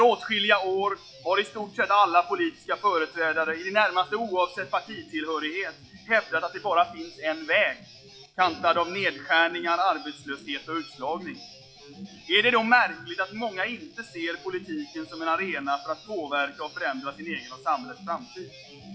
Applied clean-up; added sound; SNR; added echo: classical method log-MMSE.